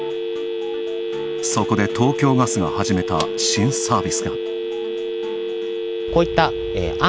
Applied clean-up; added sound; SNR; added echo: none; Telephone; 2 dB; none.